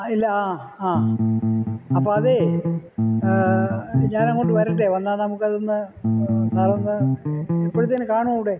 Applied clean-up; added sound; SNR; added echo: none; Bass guitar; -2 dB; none.